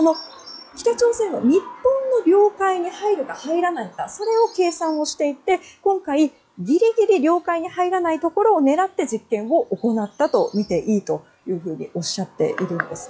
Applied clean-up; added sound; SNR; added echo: classical method log-MMSE.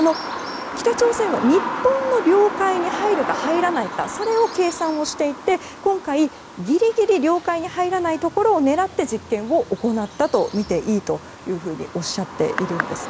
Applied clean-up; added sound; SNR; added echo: none; Bird vocalization, bird call, bird song; 10 dB; none.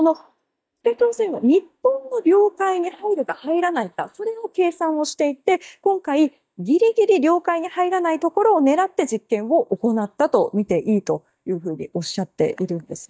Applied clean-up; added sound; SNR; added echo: neural mask model DeepFilterNet 3.